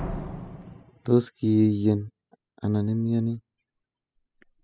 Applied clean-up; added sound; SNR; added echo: classical method spectral subtraction.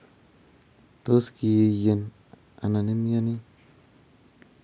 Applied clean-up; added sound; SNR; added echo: none; none; none; none.